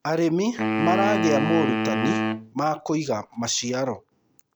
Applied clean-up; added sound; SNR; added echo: none; Wind instrument, woodwind instrument; 1 dB; none.